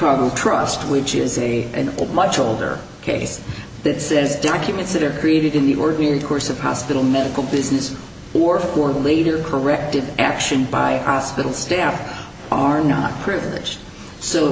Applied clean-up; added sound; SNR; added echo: none; none; none; none.